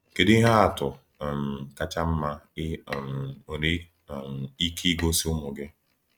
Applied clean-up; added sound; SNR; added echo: neural mask model RNNoise.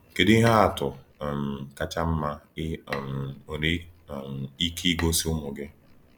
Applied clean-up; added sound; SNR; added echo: none; Bowed string instrument; 16 dB; none.